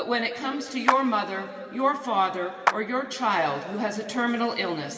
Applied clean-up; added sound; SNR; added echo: none; Clapping; 5 dB; reverberation time 2.5 s.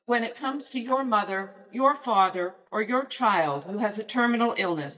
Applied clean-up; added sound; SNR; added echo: neural mask model DeepFilterNet 3.